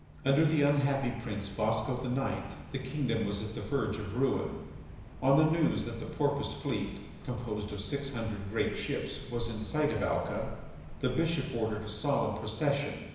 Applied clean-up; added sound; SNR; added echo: none; Cricket; 13 dB; reverberation time 1.0 s.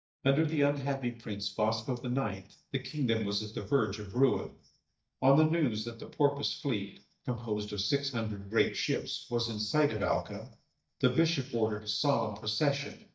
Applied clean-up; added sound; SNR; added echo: neural mask model DeepFilterNet 3.